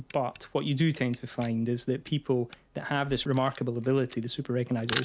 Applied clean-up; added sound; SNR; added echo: none; Camera; 15 dB; none.